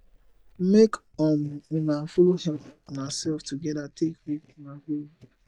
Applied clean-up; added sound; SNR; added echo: neural mask model DeepFilterNet 3.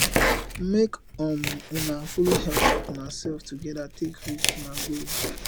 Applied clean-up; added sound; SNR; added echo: none; Domestic sounds, home sounds; -1 dB; none.